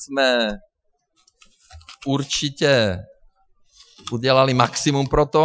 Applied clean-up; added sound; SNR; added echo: classical method Wiener filter.